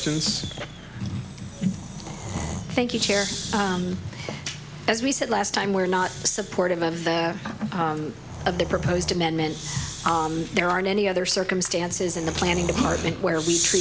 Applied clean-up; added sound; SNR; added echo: none; Breathing; 10 dB; none.